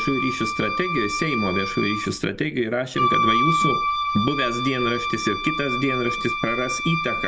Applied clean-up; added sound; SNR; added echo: none; Wind instrument, woodwind instrument; 0 dB; none.